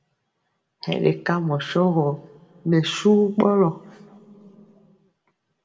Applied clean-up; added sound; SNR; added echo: none; none; none; reverberation time 2.0 s.